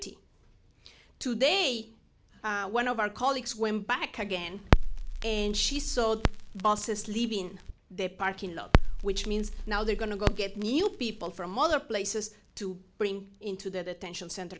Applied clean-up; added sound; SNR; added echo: none; Crackle; -2 dB; none.